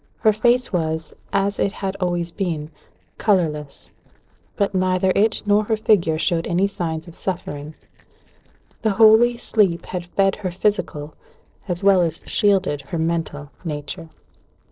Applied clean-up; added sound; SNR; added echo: neural separator model SepFormer DNS4.